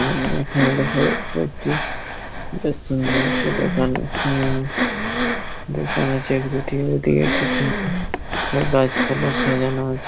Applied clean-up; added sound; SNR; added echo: none; Breathing; 1 dB; none.